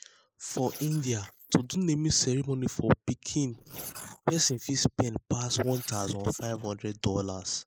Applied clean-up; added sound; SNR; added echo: neural mask model Resemble Enhance denoiser.